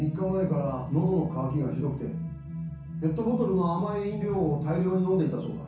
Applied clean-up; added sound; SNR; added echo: none; none; none; reverberation time 0.6 s.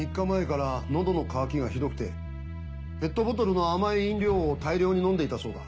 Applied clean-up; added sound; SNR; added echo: none; none; none; none.